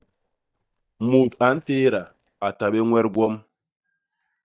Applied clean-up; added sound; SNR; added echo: neural mask model DeepFilterNet 3.